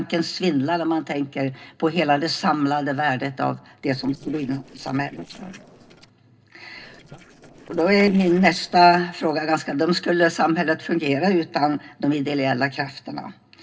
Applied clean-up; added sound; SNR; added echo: neural separator model SepFormer DNS4.